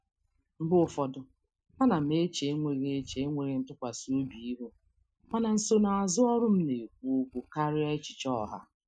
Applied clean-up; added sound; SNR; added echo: classical method Wiener filter.